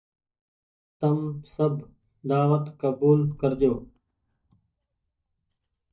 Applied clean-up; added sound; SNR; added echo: neural mask model DeepFilterNet 3.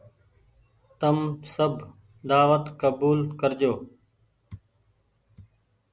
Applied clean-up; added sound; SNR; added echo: none; none; none; none.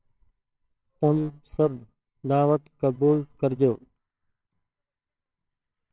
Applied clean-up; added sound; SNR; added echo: neural separator model SepFormer WHAMR!.